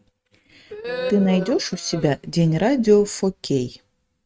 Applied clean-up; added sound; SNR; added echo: neural mask model RNNoise.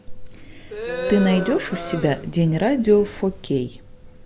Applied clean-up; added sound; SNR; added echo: none; Crowd; 9 dB; none.